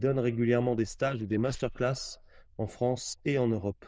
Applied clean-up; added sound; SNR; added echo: neural diffusion model UNIVERSE++.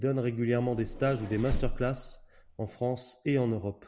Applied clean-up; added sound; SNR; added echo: none; Vehicle; 6 dB; none.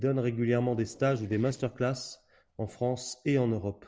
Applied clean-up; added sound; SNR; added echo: neural separator model SepFormer DNS4.